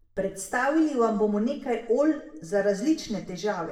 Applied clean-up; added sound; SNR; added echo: none; none; none; reverberation time 0.6 s.